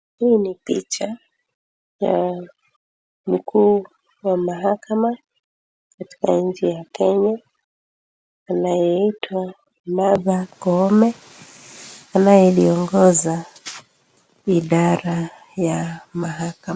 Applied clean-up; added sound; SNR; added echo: none; none; none; none.